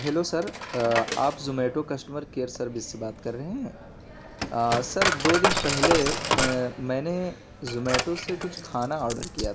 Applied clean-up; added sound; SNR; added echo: none; Coin (dropping); 2 dB; none.